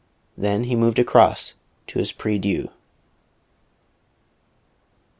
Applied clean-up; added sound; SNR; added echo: none; none; none; none.